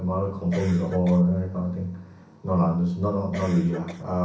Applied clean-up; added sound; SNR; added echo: none; Cough; 16 dB; reverberation time 0.6 s.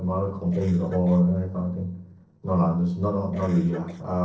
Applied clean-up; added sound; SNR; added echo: neural separator model SepFormer DNS4.